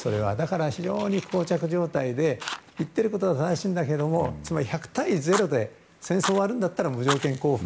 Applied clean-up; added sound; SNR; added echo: none; Fire; 13 dB; none.